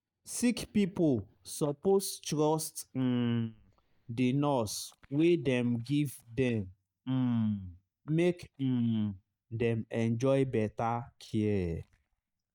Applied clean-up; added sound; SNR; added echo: neural mask model DeepFilterNet 3.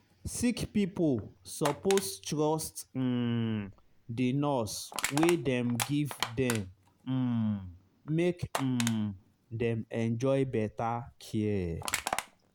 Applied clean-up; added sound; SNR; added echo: none; Crushing; 11 dB; none.